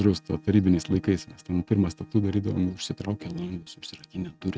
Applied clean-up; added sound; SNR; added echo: neural mask model RNNoise.